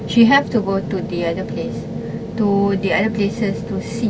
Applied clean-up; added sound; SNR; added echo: none; none; none; none.